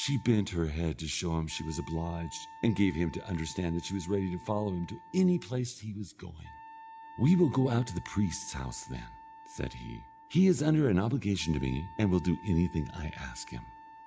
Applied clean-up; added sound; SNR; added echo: none; Wind instrument, woodwind instrument; 20 dB; none.